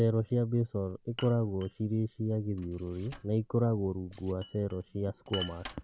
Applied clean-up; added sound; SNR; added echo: none; Glass; 18 dB; none.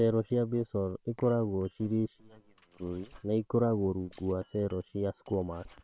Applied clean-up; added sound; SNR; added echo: neural separator model SepFormer WHAM!.